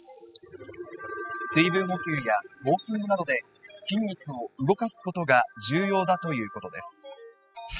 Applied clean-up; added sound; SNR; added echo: classical method spectral subtraction.